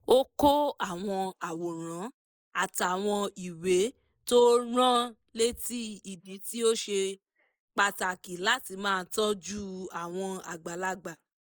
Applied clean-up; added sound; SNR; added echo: neural mask model Resemble Enhance denoiser.